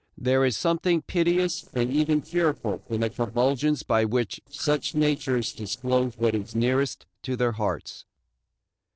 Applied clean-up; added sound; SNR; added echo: neural separator model SepFormer DNS4.